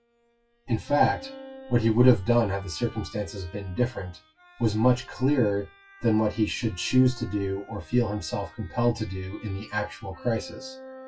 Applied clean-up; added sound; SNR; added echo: classical method WPE with log-MMSE.